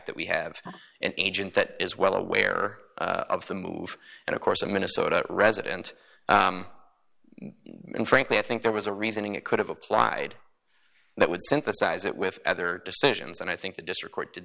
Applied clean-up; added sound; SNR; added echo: none; none; none; none.